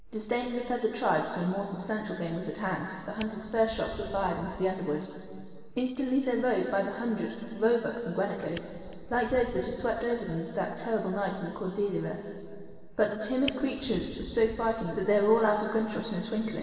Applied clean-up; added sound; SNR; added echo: none; Fire; 19 dB; reverberation time 2.4 s.